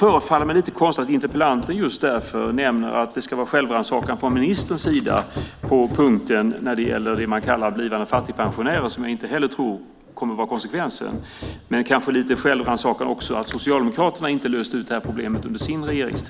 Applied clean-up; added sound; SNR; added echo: none; Hammer; 14 dB; none.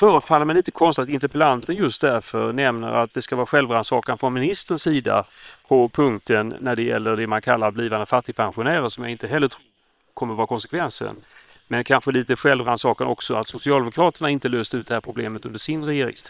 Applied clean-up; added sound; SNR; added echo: neural separator model SepFormer WHAM!.